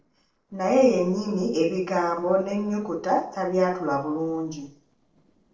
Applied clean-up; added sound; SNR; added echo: neural separator model SepFormer DNS4.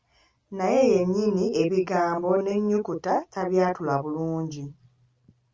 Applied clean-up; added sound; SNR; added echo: none; none; none; none.